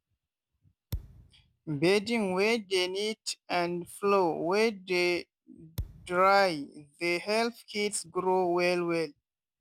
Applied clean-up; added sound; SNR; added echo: none; Thump, thud; 13 dB; none.